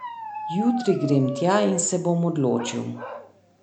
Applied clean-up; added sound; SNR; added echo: none; Bark; 11 dB; none.